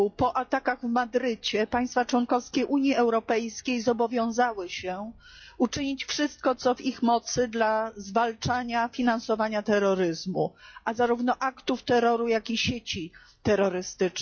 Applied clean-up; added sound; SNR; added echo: classical method log-MMSE.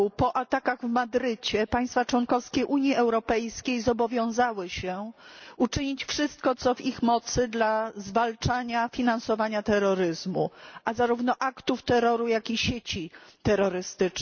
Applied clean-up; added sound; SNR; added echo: none; none; none; none.